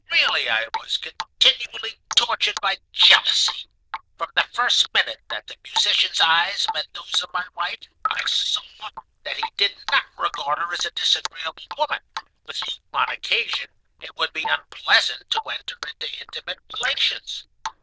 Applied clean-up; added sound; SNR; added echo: neural diffusion model UNIVERSE++.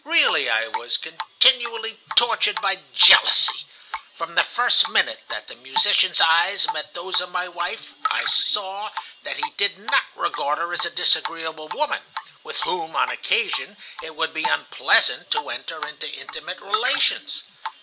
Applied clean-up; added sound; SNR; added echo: none; Drip; 10 dB; none.